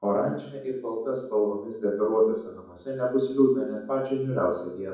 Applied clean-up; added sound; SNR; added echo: none; none; none; reverberation time 1.2 s.